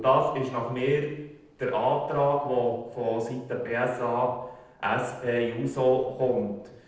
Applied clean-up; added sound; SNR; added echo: neural separator model SepFormer DNS4.